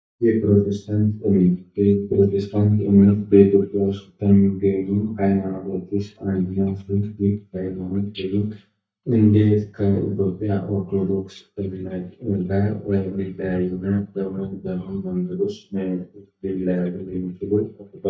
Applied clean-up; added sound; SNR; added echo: neural mask model DeepFilterNet 3.